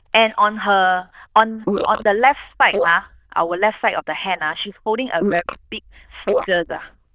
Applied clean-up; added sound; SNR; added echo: neural diffusion model UNIVERSE++.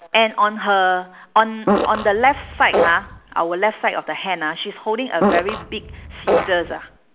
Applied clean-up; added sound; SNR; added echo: none; Fart; 1 dB; none.